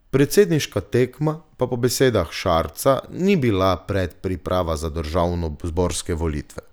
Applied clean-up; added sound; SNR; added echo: none; none; none; none.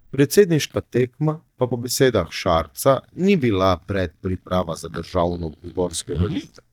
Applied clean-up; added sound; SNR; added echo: neural mask model DeepFilterNet 3.